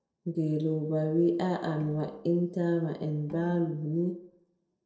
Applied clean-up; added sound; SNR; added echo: neural separator model SepFormer DNS4.